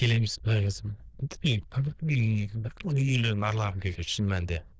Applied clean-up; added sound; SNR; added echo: neural diffusion model UNIVERSE++.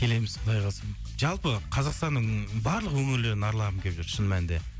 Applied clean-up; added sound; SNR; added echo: none; none; none; none.